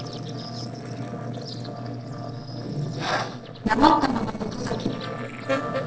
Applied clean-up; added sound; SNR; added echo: neural separator model SepFormer DNS4.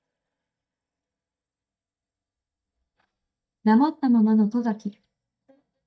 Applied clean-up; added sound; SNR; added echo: neural mask model DeepFilterNet 3.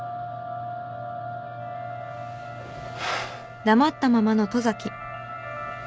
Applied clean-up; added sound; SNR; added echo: none; none; none; none.